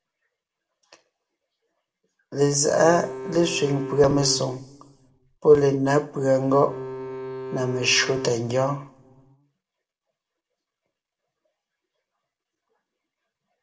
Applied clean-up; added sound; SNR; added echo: none; Bowed string instrument; 10 dB; reverberation time 0.4 s.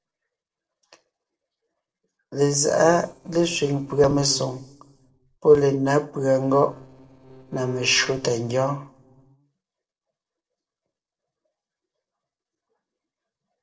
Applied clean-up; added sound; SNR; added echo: neural separator model SepFormer DNS4.